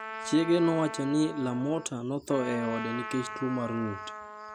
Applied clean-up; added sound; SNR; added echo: none; Trumpet; 10 dB; none.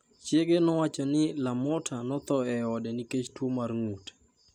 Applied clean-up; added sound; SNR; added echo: none; none; none; none.